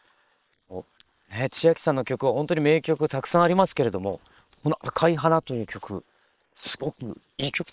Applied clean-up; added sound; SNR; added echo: neural separator model SepFormer WHAM!.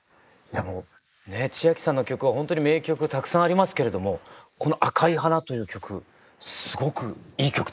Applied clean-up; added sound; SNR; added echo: neural mask model Resemble Enhance denoiser.